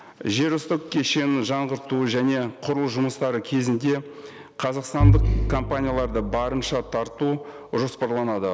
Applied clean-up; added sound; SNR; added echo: none; Bowed string instrument; 0 dB; none.